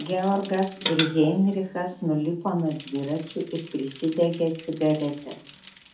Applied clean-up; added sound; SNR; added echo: none; Bicycle; 12 dB; reverberation time 0.4 s.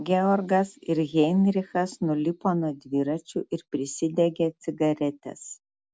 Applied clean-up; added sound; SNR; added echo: none; none; none; none.